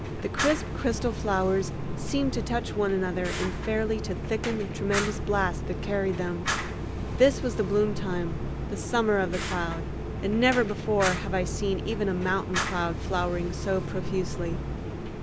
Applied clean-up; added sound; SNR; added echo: none; Fire; 3 dB; none.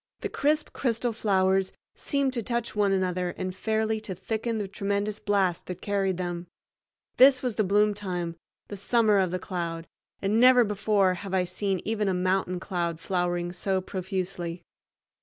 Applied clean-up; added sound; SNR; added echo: none; none; none; none.